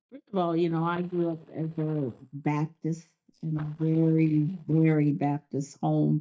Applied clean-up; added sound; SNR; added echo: neural mask model DeepFilterNet 3.